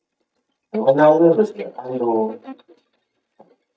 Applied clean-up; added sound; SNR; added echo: neural mask model DeepFilterNet 3.